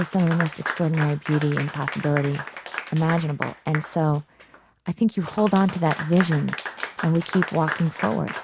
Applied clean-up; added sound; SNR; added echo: none; Applause / Clapping; 10 dB; none.